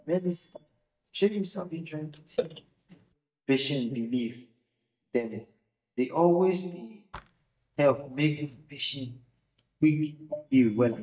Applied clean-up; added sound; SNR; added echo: neural mask model DeepFilterNet 3.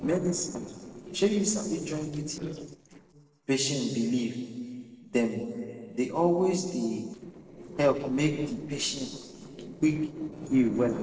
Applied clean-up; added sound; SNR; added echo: neural separator model SepFormer DNS4.